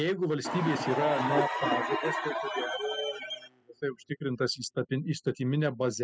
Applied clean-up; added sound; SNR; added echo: classical method spectral subtraction.